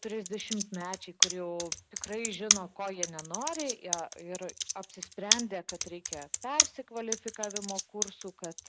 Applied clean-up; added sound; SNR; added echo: none; Computer keyboard; -5 dB; none.